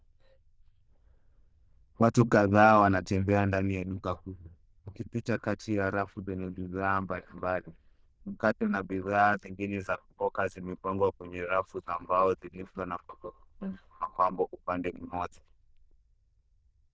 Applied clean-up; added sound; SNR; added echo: neural diffusion model UNIVERSE++.